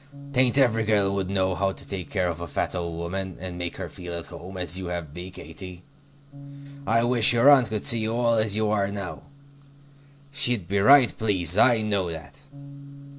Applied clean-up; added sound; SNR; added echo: none; Bass guitar; 19 dB; none.